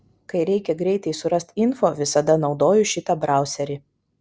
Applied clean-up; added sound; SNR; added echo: none; none; none; none.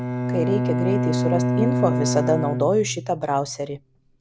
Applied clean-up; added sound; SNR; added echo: none; Bowed string instrument; 0 dB; none.